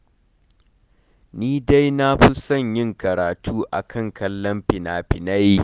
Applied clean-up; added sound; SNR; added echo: none; none; none; none.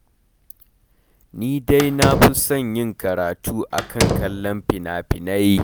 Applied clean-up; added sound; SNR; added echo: none; Slam; 3 dB; none.